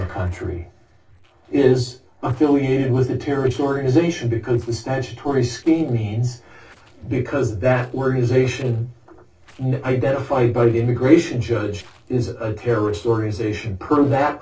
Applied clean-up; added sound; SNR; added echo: neural separator model SepFormer DNS4.